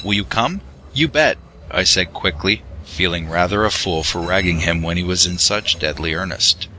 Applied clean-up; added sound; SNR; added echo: none; Train; 15 dB; none.